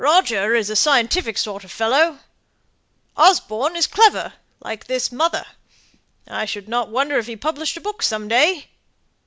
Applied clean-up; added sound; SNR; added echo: none; none; none; none.